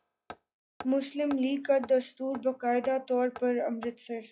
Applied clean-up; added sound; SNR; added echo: classical method log-MMSE.